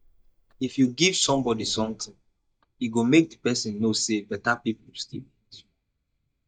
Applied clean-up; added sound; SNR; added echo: neural mask model DeepFilterNet 3.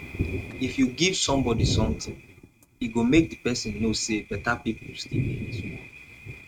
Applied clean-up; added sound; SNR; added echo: neural mask model RNNoise.